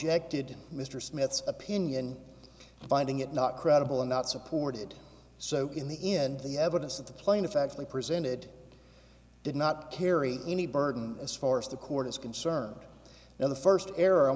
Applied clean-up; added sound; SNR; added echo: none; none; none; none.